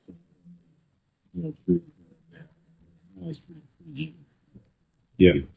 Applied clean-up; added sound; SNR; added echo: neural mask model DeepFilterNet 3.